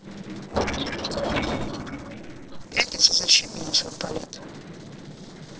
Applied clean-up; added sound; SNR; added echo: neural separator model SepFormer DNS4.